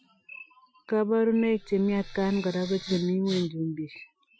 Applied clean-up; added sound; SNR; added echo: classical method Wiener filter.